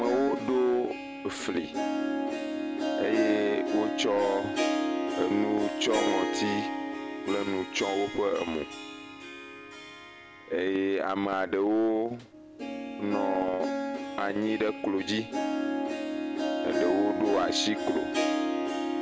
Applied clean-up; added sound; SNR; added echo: none; Harp; 1 dB; none.